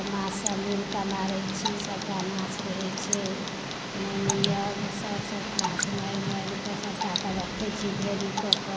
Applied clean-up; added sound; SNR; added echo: none; Tick + Drip / Water; 0 dB; none.